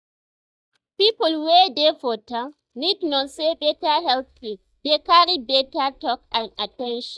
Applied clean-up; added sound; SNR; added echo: neural mask model DeepFilterNet 3.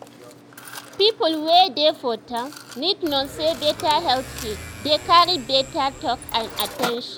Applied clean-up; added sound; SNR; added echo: none; Motorcycle / Accelerating, revving, vroom + Mechanisms; 14 dB; none.